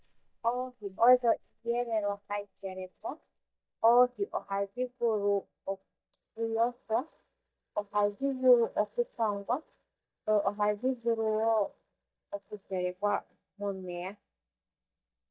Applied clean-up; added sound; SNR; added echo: neural mask model DeepFilterNet 3.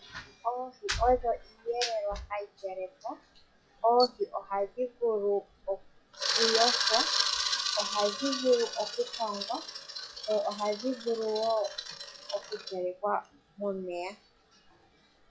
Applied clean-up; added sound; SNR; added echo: classical method WPE with log-MMSE.